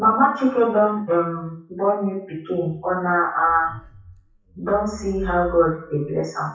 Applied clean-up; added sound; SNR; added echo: classical method WPE with log-MMSE.